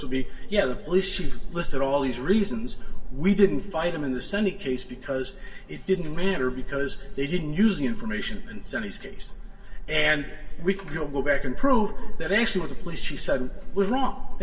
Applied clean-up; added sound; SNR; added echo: none; none; none; reverberation time 2.7 s.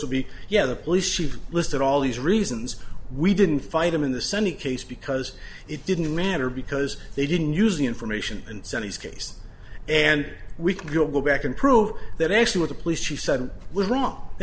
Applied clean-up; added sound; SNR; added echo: none; none; none; none.